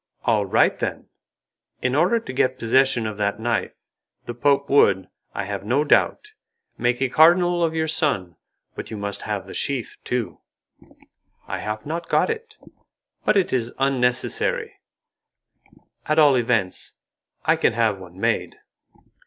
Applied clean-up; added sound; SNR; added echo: none; none; none; none.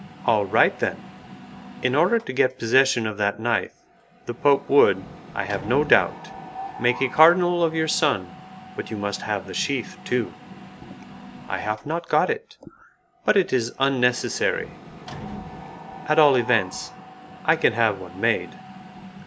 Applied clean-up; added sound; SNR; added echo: none; Mechanisms; 16 dB; none.